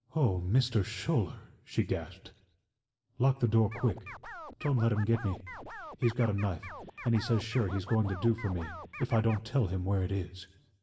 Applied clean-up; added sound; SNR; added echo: none; Scratching (performance technique); 14 dB; reverberation time 0.7 s.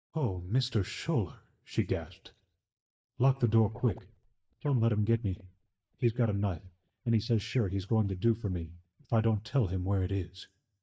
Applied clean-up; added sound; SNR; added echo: neural mask model DeepFilterNet 3.